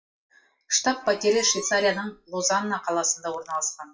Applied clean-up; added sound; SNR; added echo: classical method WPE with log-MMSE.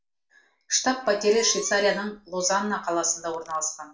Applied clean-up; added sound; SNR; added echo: none; Squeak; 20 dB; reverberation time 0.3 s.